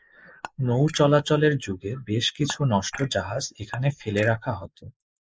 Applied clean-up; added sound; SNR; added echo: neural mask model Resemble Enhance denoiser.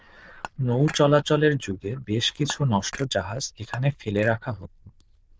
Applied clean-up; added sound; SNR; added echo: neural diffusion model UNIVERSE++.